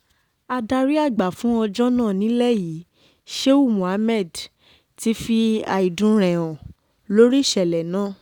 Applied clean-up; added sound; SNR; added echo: none; none; none; none.